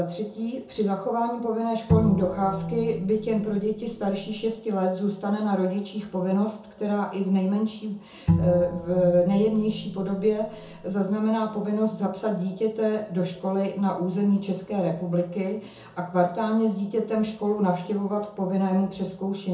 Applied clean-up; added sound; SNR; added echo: none; Bowed string instrument; 4 dB; reverberation time 0.6 s.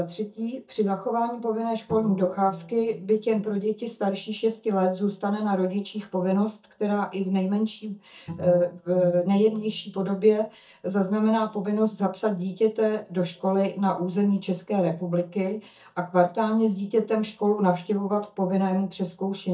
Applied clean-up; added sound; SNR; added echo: neural mask model DeepFilterNet 3.